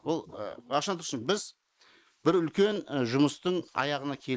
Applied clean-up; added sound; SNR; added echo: neural mask model Resemble Enhance denoiser.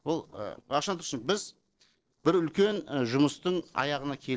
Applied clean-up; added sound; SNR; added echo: neural separator model SepFormer DNS4.